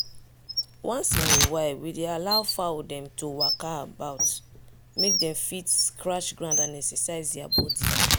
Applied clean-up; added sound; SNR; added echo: none; Bird + Tearing; -2 dB; none.